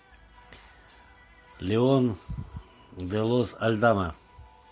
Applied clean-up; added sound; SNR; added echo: none; none; none; none.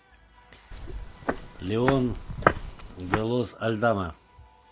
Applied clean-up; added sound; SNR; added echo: none; Walk, footsteps; 0 dB; none.